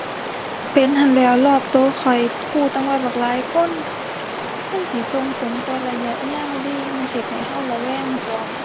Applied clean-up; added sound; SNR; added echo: none; Stream; 6 dB; none.